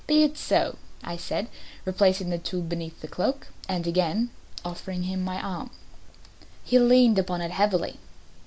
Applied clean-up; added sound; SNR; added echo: none; none; none; none.